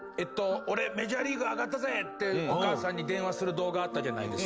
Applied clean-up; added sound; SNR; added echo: none; none; none; none.